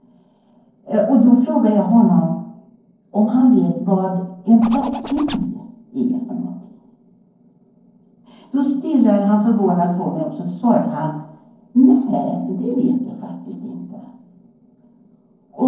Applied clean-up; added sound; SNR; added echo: neural separator model SepFormer DNS4.